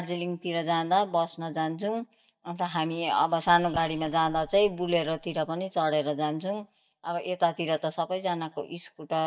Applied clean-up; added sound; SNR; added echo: neural mask model DeepFilterNet 3.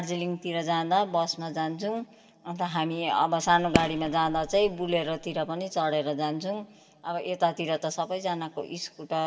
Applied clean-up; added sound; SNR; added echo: none; Fireworks; 6 dB; reverberation time 1.9 s.